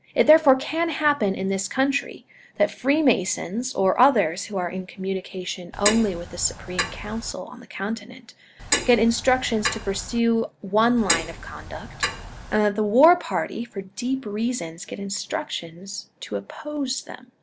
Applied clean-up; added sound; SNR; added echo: none; Clock; 6 dB; none.